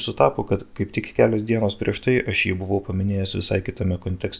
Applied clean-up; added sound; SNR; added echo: none; none; none; none.